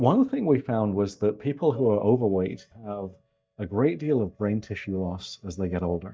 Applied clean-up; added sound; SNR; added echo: neural mask model DeepFilterNet 3.